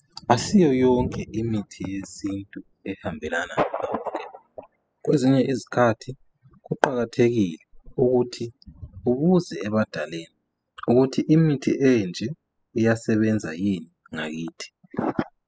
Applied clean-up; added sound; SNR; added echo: classical method spectral subtraction.